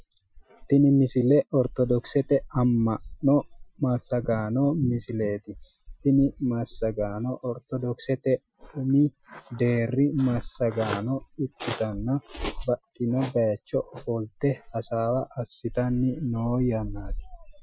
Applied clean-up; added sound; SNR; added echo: classical method Wiener filter.